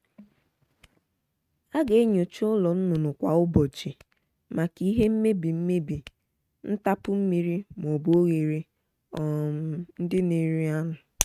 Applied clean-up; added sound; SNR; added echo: neural mask model RNNoise.